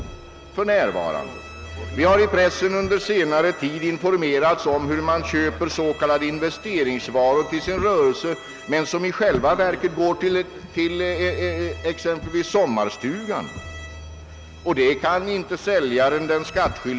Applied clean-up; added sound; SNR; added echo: none; Motor vehicle (road) + Bowed string instrument; 15 dB; none.